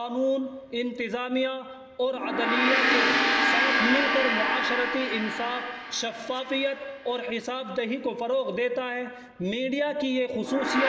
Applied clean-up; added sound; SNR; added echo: none; Gong; 0 dB; reverberation time 1.8 s.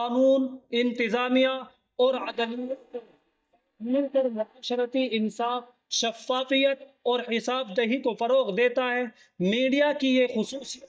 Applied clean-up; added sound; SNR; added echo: neural mask model DeepFilterNet 3.